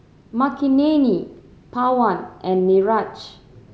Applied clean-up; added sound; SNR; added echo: none; none; none; none.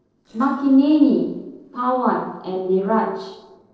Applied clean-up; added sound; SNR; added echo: neural separator model SepFormer DNS4.